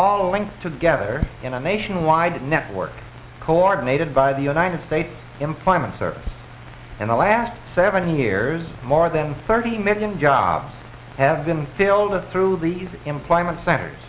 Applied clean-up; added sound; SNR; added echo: none; none; none; none.